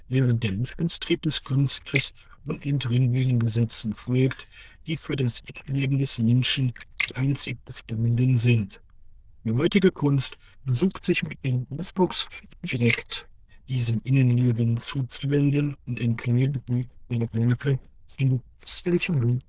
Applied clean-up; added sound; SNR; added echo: neural diffusion model UNIVERSE++.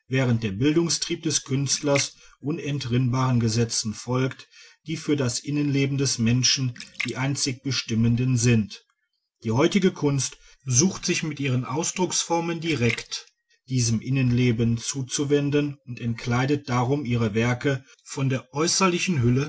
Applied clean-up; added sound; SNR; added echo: none; Splash, splatter; 17 dB; none.